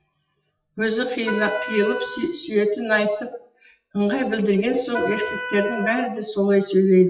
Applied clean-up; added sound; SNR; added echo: classical method WPE with log-MMSE.